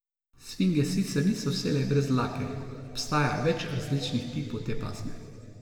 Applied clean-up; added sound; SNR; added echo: none; none; none; reverberation time 2.5 s.